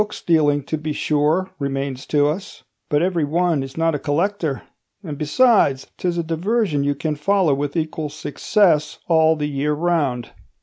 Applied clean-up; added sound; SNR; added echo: none; none; none; none.